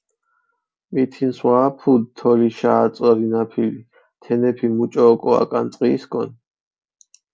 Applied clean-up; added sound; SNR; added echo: none; none; none; none.